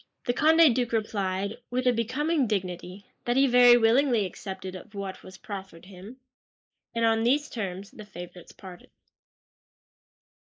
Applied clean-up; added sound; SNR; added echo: neural mask model Resemble Enhance denoiser.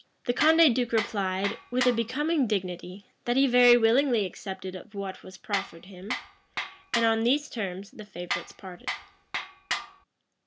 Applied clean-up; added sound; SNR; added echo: none; Tools; 7 dB; none.